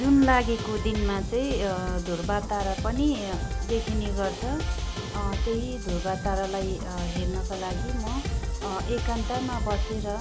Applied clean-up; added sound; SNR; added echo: none; Drum kit; 1 dB; none.